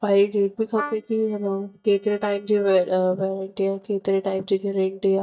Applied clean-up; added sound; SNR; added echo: neural mask model DeepFilterNet 3.